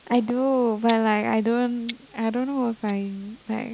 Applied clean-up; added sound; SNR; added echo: neural mask model Resemble Enhance denoiser.